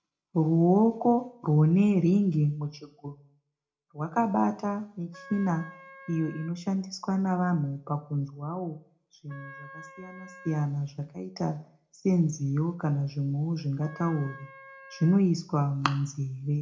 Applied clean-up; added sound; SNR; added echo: none; Wind instrument, woodwind instrument; 20 dB; reverberation time 0.4 s.